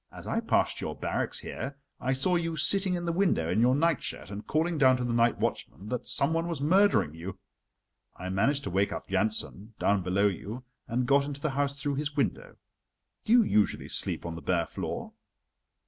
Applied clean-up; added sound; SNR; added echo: none; none; none; none.